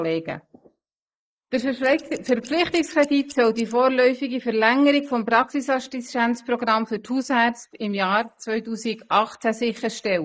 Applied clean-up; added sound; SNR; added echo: neural mask model Resemble Enhance denoiser.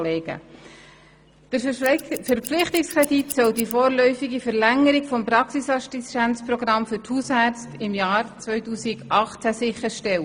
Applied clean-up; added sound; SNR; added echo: none; Scissors; 13 dB; none.